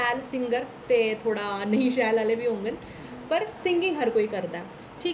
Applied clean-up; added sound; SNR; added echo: none; none; none; none.